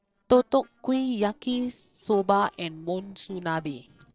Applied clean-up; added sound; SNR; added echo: neural separator model SepFormer DNS4.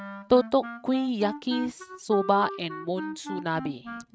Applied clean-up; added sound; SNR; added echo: neural mask model RNNoise.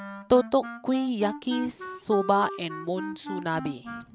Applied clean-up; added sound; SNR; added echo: none; Wind instrument, woodwind instrument; 10 dB; none.